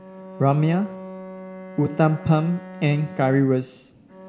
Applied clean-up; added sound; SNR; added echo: none; Bowed string instrument; 15 dB; none.